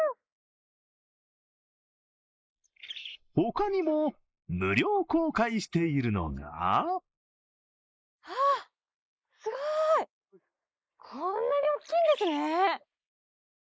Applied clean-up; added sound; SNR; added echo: neural mask model Resemble Enhance denoiser.